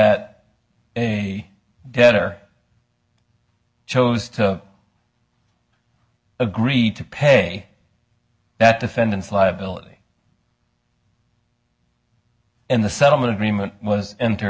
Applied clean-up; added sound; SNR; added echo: none; none; none; none.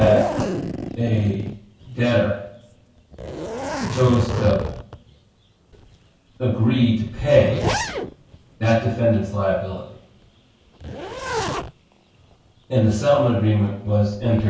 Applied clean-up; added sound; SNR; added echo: none; Zipper (clothing); 8 dB; reverberation time 0.6 s.